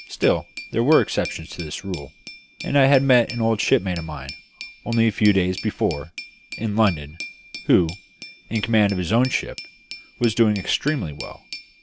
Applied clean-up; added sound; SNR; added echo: none; Glass; 16 dB; none.